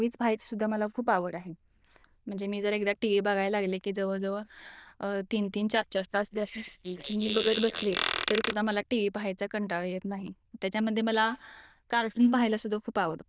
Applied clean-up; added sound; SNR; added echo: neural diffusion model UNIVERSE++.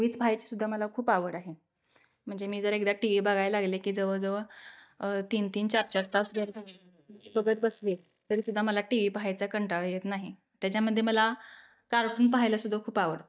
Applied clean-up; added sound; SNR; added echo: neural mask model DeepFilterNet 3.